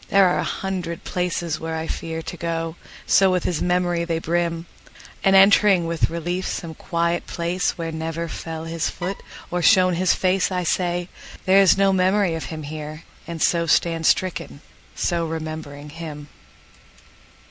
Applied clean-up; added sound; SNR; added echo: none; Bowed string instrument; 15 dB; none.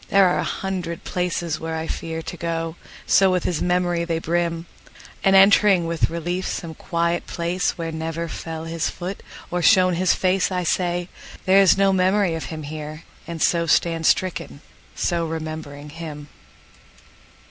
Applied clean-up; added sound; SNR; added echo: none; none; none; none.